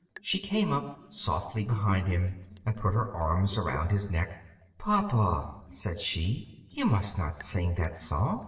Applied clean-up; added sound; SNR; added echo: neural separator model SepFormer DNS4.